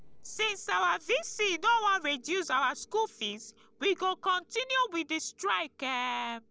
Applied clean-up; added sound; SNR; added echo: neural separator model SepFormer DNS4.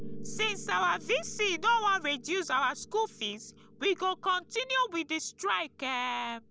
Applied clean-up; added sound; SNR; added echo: none; Piano; 14 dB; none.